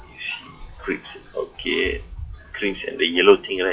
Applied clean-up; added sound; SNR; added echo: classical method WPE with log-MMSE.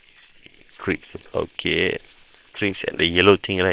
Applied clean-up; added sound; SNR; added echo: neural separator model SepFormer WHAMR!.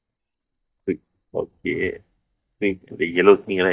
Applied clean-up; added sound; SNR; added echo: neural mask model DeepFilterNet 3.